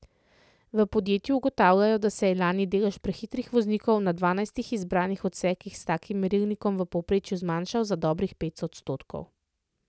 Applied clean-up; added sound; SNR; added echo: none; none; none; none.